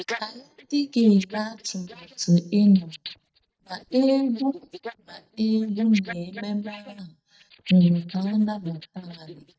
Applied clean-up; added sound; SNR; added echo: neural mask model DeepFilterNet 3.